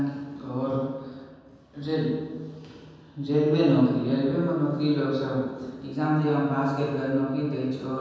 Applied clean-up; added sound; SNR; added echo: none; none; none; reverberation time 1.2 s.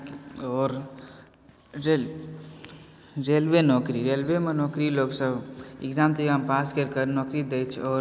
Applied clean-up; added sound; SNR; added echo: none; none; none; none.